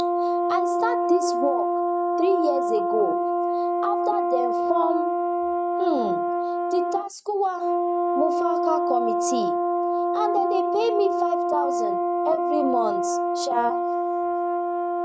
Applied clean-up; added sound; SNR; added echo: neural mask model RNNoise.